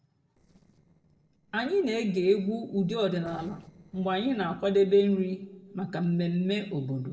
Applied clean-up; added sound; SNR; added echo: neural separator model SepFormer DNS4.